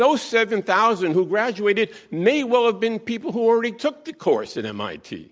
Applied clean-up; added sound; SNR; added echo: none; none; none; none.